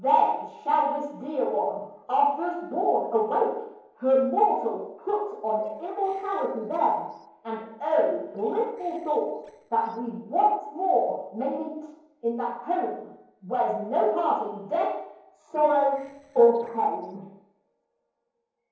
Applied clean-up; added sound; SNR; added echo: neural separator model SepFormer DNS4.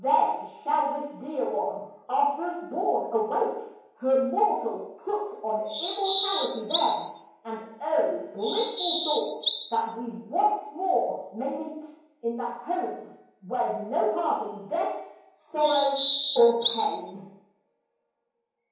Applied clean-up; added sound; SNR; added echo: none; Bird vocalization, bird call, bird song; -3 dB; reverberation time 1.0 s.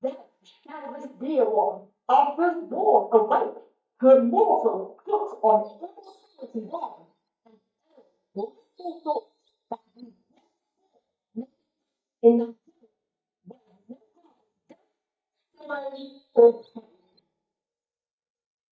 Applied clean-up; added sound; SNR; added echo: neural mask model DeepFilterNet 3.